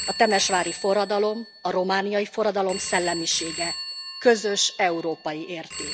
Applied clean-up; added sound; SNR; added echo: none; Telephone; 10 dB; none.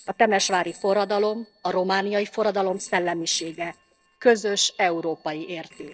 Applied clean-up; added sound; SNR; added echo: neural separator model SepFormer DNS4.